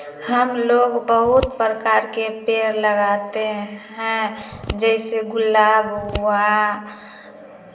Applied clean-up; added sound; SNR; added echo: none; Scissors; 14 dB; reverberation time 1.5 s.